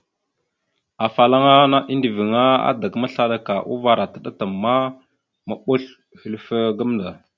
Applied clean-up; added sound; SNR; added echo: none; none; none; none.